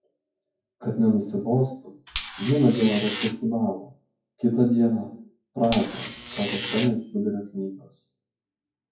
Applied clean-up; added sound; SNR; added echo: classical method WPE with log-MMSE.